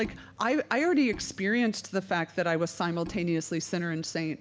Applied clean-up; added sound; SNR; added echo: none; Bowed string instrument; 20 dB; none.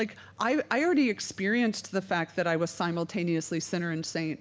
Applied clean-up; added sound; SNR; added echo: none; none; none; none.